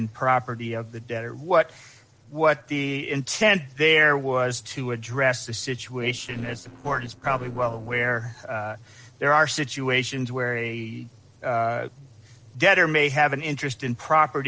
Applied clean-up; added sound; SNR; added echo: neural separator model SepFormer DNS4.